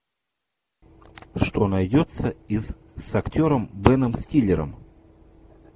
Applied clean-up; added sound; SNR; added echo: none; none; none; none.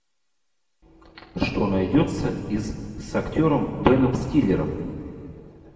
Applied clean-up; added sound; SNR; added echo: none; none; none; reverberation time 2.0 s.